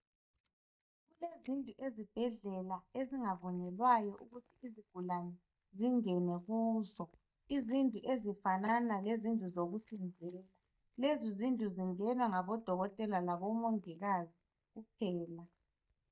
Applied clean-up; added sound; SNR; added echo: neural mask model DeepFilterNet 3.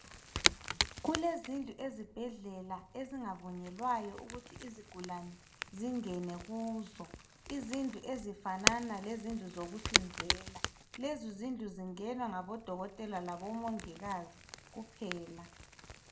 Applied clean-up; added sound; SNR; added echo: none; Crack / Crackle; 0 dB; reverberation time 0.3 s.